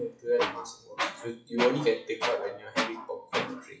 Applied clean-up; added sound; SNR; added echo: classical method WPE with log-MMSE.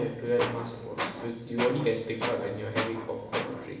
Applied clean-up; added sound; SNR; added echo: none; Tools; 5 dB; reverberation time 1.0 s.